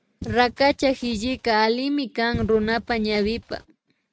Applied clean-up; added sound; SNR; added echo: neural mask model RNNoise.